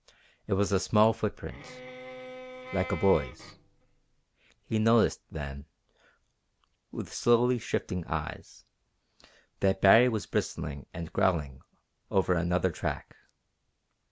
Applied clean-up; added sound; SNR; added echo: none; Bowed string instrument; 14 dB; none.